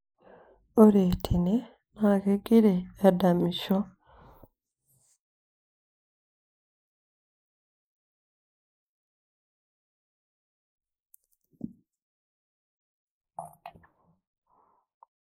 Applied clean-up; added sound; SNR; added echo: neural mask model Resemble Enhance denoiser.